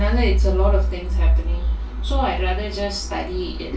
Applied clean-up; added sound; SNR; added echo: none; none; none; reverberation time 0.2 s.